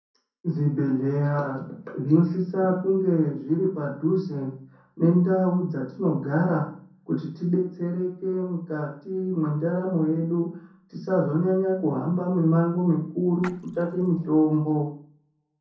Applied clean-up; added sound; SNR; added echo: none; Splash, splatter; 20 dB; reverberation time 0.5 s.